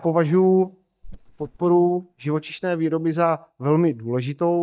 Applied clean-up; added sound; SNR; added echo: neural mask model DeepFilterNet 3.